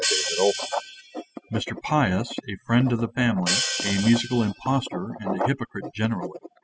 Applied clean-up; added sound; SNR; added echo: classical method spectral subtraction.